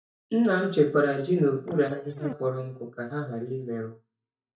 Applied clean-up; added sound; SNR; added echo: neural mask model DeepFilterNet 3.